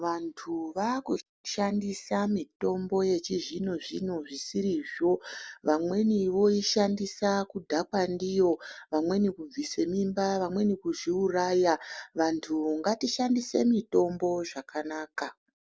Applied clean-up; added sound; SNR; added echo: none; none; none; none.